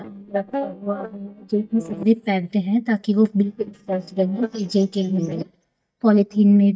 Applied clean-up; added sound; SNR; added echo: neural mask model DeepFilterNet 3.